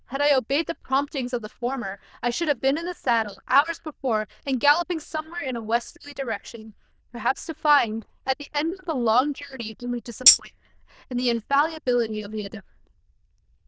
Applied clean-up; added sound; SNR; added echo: neural diffusion model UNIVERSE++.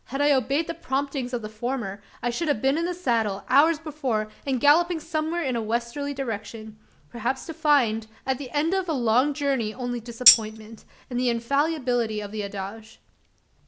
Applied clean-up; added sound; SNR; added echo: none; Tambourine; -3 dB; none.